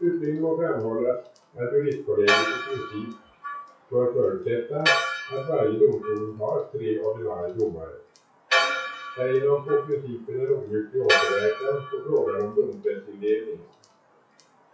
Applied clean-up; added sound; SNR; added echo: classical method WPE with log-MMSE.